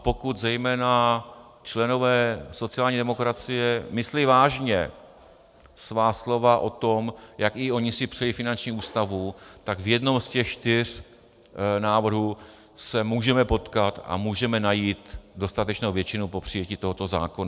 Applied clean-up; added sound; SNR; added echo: none; none; none; none.